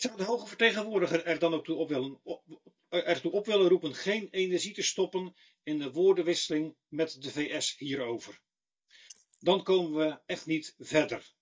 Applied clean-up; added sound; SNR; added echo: neural mask model DeepFilterNet 3.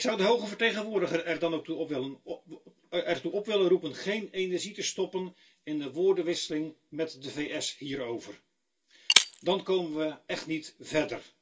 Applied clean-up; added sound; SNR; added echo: none; Shatter; 0 dB; reverberation time 0.2 s.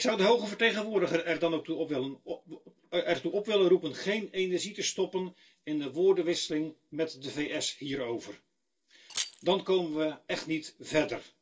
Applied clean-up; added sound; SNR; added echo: neural separator model SepFormer DNS4.